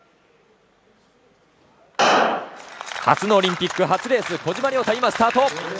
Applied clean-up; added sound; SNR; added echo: none; none; none; none.